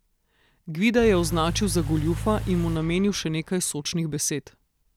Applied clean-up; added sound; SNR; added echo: none; Engine / Car; 8 dB; none.